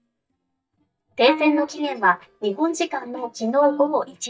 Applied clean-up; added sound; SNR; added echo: neural mask model DeepFilterNet 3.